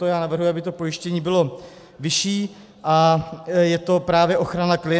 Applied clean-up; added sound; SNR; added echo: none; none; none; none.